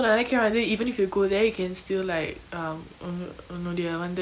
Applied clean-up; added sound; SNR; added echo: none; none; none; none.